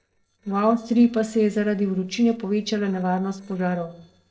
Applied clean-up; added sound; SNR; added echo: neural separator model SepFormer DNS4.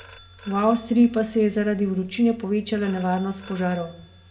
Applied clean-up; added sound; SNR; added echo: none; Telephone; 16 dB; reverberation time 0.6 s.